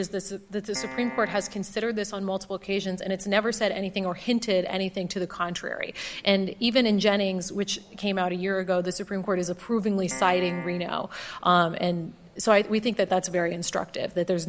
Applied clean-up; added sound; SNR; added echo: none; Piano; 12 dB; none.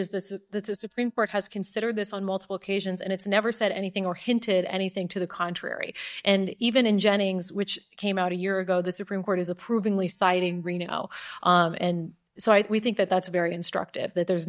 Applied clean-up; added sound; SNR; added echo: neural mask model DeepFilterNet 3.